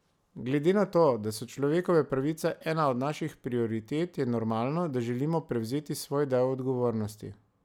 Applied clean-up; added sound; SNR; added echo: none; none; none; none.